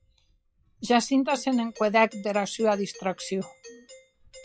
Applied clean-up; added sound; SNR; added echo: classical method log-MMSE.